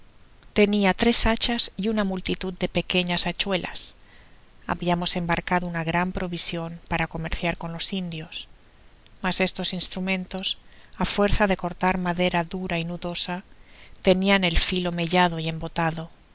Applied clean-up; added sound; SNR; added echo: none; none; none; none.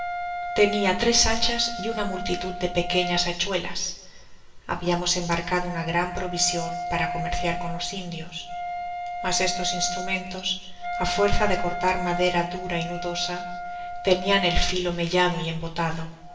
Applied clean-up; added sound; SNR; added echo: none; Wind instrument, woodwind instrument; 8 dB; reverberation time 1.0 s.